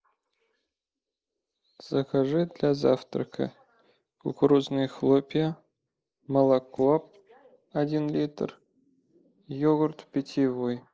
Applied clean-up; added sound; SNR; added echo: neural mask model Resemble Enhance denoiser.